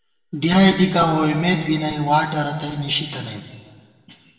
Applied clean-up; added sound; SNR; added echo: none; none; none; reverberation time 1.7 s.